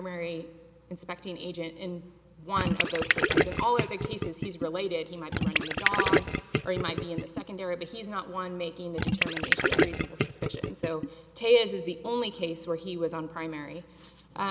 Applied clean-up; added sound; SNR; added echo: none; Gurgling; -4 dB; none.